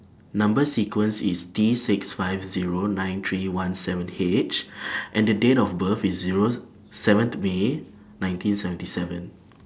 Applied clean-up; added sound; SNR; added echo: none; none; none; none.